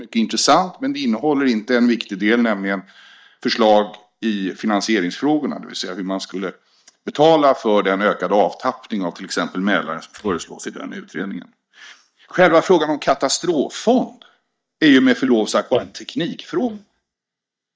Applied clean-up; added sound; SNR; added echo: neural mask model DeepFilterNet 3.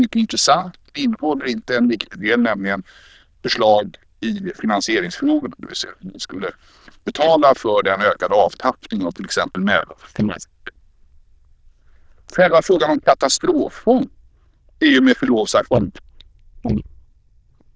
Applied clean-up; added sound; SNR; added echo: neural diffusion model UNIVERSE++.